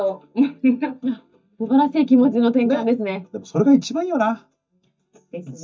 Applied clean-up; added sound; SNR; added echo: neural mask model DeepFilterNet 3.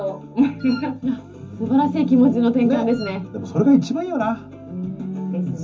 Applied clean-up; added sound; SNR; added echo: none; Wind instrument, woodwind instrument; 20 dB; reverberation time 0.3 s.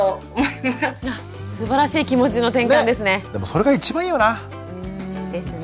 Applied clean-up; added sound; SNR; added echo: none; none; none; none.